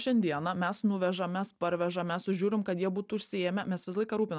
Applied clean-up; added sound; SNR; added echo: none; none; none; none.